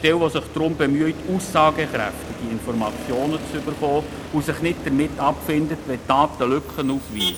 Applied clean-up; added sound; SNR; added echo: none; Motor vehicle (road); 11 dB; none.